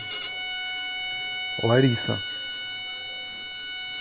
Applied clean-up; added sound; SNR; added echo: none; Bowed string instrument; 3 dB; none.